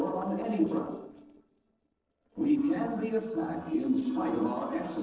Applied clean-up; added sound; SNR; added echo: neural separator model SepFormer DNS4.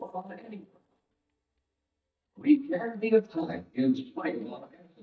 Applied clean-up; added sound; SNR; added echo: neural mask model DeepFilterNet 3.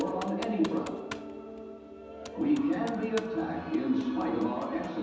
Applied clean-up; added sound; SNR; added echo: none; Computer keyboard; 18 dB; reverberation time 1.1 s.